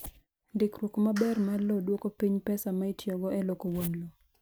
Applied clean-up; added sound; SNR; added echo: none; Clapping; 19 dB; none.